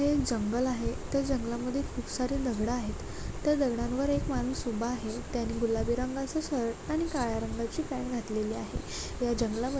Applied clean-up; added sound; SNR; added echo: none; none; none; none.